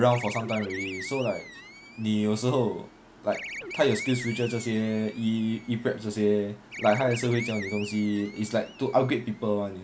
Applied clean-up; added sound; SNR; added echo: none; Animal; 14 dB; none.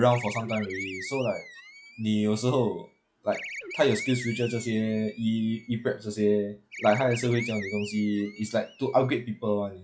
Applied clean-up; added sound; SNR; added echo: classical method log-MMSE.